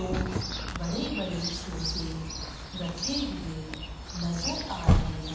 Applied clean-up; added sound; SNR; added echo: none; Chirp, tweet; -4 dB; reverberation time 1.1 s.